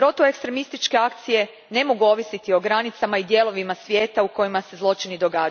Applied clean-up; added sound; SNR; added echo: none; none; none; none.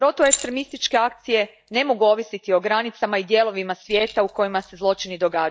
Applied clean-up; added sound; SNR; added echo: neural mask model DeepFilterNet 3.